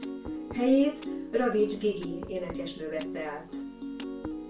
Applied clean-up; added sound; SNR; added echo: none; Piano; 8 dB; reverberation time 0.2 s.